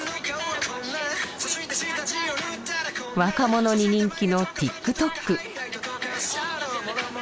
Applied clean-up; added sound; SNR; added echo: none; none; none; none.